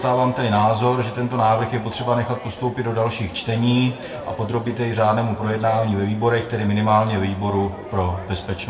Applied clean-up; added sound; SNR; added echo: none; Chatter; 15 dB; reverberation time 0.6 s.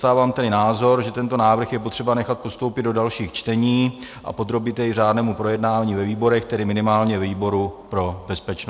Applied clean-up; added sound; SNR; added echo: none; none; none; none.